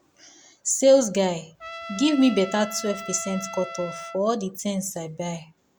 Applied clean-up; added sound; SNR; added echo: none; Trumpet; 13 dB; none.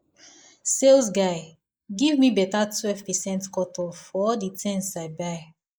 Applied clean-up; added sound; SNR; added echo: neural mask model Resemble Enhance denoiser.